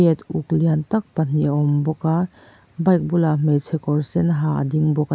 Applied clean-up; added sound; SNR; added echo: none; none; none; none.